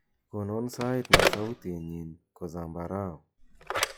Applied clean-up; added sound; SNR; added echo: classical method log-MMSE.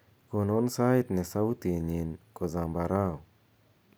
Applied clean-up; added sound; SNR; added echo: none; none; none; none.